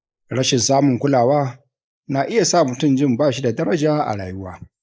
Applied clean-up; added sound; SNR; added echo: neural mask model Resemble Enhance denoiser.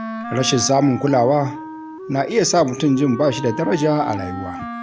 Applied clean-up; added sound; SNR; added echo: none; Wind instrument, woodwind instrument; 10 dB; none.